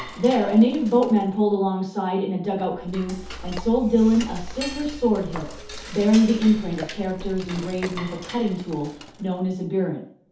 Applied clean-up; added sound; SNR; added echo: none; Cutlery, silverware / Dishes, pots, and pans; 14 dB; reverberation time 0.5 s.